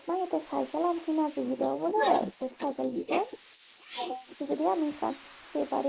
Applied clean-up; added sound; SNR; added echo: neural mask model Resemble Enhance denoiser.